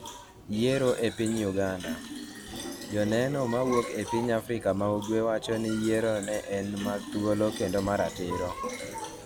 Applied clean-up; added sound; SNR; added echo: none; Fill (with liquid); 12 dB; none.